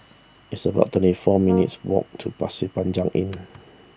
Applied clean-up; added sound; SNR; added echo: none; Brass instrument; 13 dB; none.